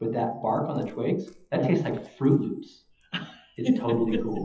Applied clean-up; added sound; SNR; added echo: classical method WPE with log-MMSE.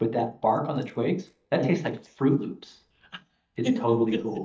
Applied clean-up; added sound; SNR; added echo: neural mask model DeepFilterNet 3.